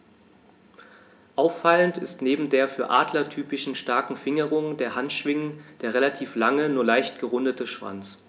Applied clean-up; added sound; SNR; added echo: none; none; none; reverberation time 0.3 s.